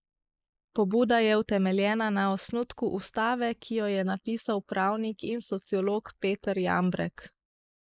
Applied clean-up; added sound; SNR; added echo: neural mask model Resemble Enhance denoiser.